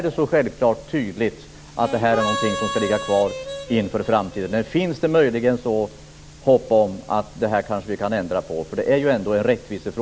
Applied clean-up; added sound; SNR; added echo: none; Harmonica; 8 dB; none.